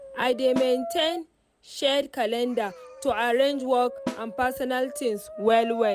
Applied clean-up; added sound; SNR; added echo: none; Brass instrument + Snare drum; 12 dB; none.